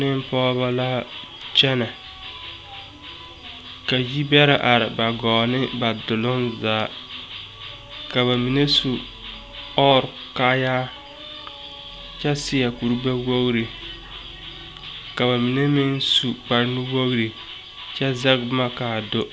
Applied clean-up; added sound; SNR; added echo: none; none; none; none.